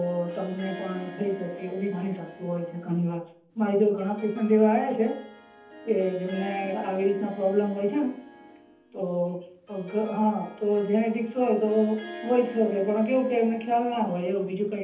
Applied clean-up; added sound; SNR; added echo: none; Harp; 18 dB; reverberation time 0.7 s.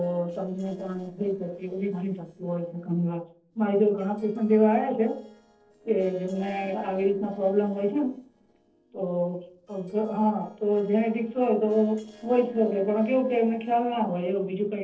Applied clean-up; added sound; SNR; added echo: neural separator model SepFormer DNS4.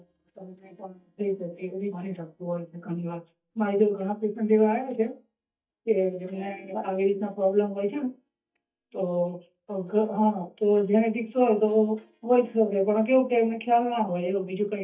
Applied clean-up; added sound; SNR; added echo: neural mask model DeepFilterNet 3.